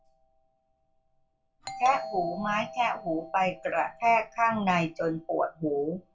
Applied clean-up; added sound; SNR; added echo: none; Doorbell; 16 dB; reverberation time 0.2 s.